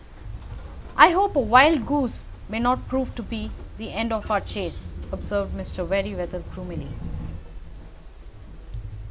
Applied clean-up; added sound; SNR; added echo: none; Train; 10 dB; none.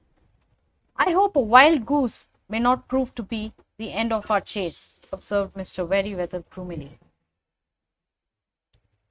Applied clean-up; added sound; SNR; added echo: neural mask model RNNoise.